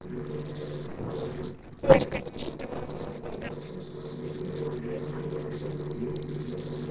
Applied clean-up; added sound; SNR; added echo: neural separator model SepFormer DNS4.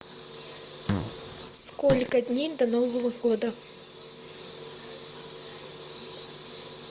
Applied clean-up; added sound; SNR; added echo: none; Fart; 3 dB; none.